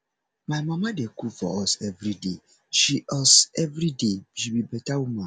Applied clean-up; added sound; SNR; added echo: none; none; none; none.